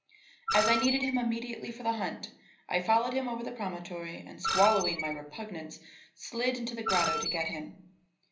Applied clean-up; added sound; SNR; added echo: none; Screech; 2 dB; reverberation time 0.5 s.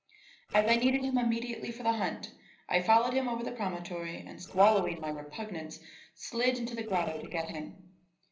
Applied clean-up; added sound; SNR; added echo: neural separator model SepFormer DNS4.